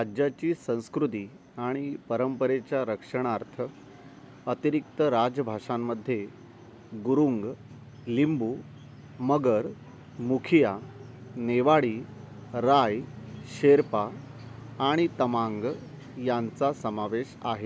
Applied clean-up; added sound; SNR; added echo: none; none; none; none.